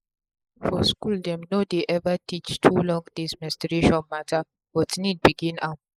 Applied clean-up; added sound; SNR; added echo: neural mask model Resemble Enhance denoiser.